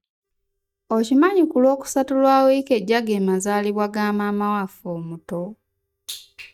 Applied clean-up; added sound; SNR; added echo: neural mask model DeepFilterNet 3.